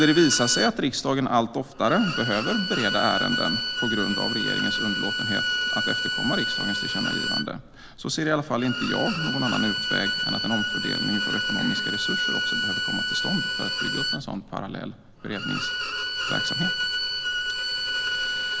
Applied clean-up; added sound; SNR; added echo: none; Bowed string instrument; 1 dB; none.